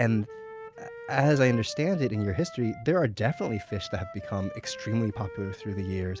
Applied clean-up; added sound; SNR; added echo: none; Wind instrument, woodwind instrument; 14 dB; none.